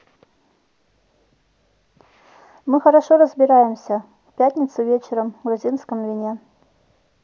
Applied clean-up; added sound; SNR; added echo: none; none; none; none.